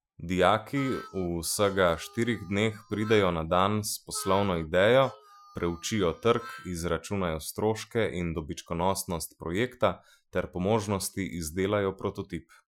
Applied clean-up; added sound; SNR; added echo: classical method Wiener filter.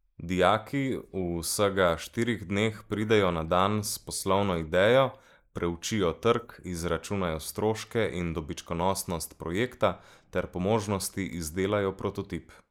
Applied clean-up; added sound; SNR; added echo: neural mask model Resemble Enhance denoiser.